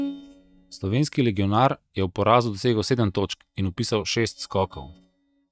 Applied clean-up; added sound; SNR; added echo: neural mask model DeepFilterNet 3.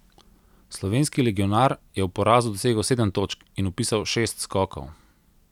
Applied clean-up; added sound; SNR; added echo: none; none; none; none.